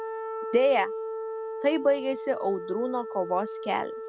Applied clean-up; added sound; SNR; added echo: none; Wind instrument, woodwind instrument; 7 dB; none.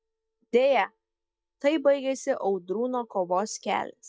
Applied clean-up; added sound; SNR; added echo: neural mask model DeepFilterNet 3.